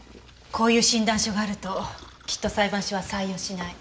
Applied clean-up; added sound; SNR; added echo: none; none; none; none.